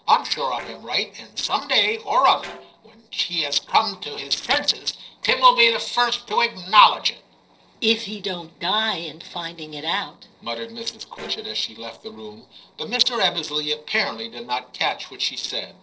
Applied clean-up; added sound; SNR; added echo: neural separator model SepFormer DNS4.